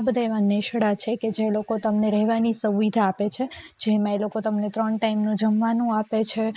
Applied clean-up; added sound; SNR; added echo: neural mask model Resemble Enhance denoiser.